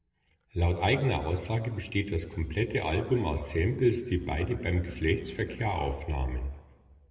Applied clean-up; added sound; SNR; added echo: neural separator model SepFormer DNS4.